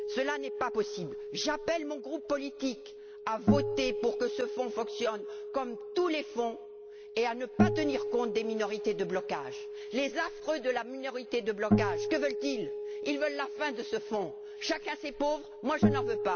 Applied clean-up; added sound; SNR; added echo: none; Acoustic guitar; 1 dB; none.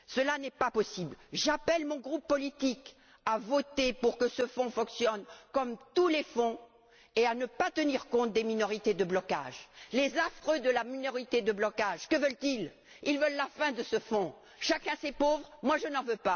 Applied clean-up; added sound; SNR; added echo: none; none; none; none.